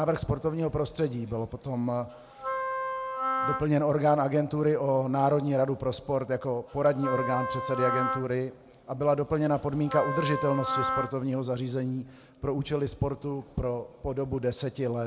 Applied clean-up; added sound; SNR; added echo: none; Wind instrument, woodwind instrument; 4 dB; none.